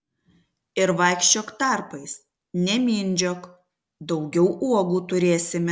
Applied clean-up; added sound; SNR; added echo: none; none; none; none.